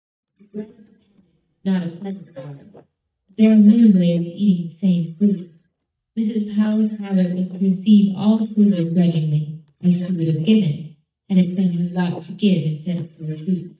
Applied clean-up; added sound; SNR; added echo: neural mask model DeepFilterNet 3.